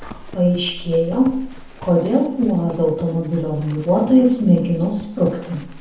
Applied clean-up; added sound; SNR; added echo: none; Livestock, farm animals, working animals; 18 dB; reverberation time 0.7 s.